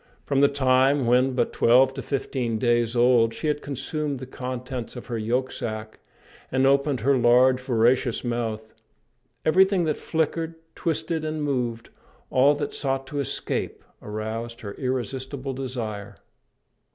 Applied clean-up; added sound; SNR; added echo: none; none; none; none.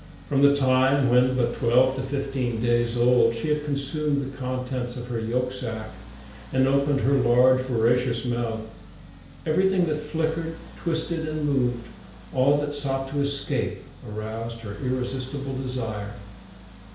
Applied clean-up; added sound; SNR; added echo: none; Accelerating, revving, vroom; 17 dB; reverberation time 0.5 s.